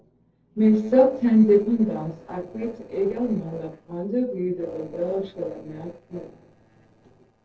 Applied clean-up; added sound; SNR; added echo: neural separator model SepFormer DNS4.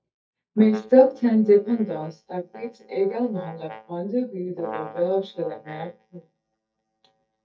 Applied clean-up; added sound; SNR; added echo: neural mask model DeepFilterNet 3.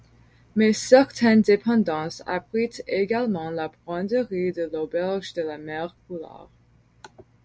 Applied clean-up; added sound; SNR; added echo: none; none; none; none.